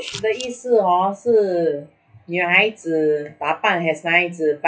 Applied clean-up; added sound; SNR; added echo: classical method WPE with log-MMSE.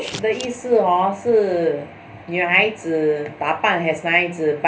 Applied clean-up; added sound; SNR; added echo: none; Scissors; 16 dB; reverberation time 0.3 s.